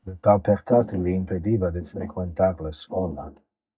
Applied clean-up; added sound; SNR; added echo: neural mask model DeepFilterNet 3.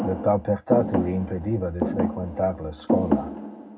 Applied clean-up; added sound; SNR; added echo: none; Thump, thud; 2 dB; reverberation time 0.3 s.